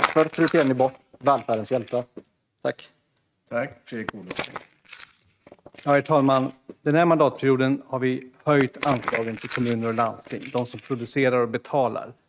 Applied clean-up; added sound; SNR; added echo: neural mask model RNNoise.